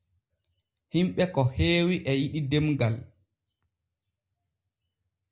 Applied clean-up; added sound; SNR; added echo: none; none; none; none.